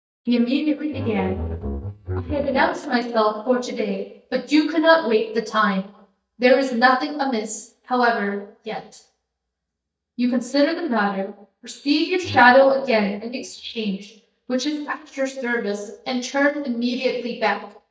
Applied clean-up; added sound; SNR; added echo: neural mask model DeepFilterNet 3.